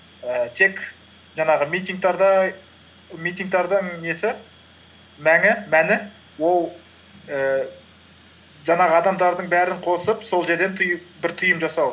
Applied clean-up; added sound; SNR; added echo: none; none; none; none.